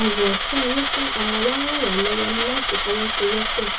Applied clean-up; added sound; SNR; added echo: none; Coin (dropping); -2 dB; reverberation time 0.2 s.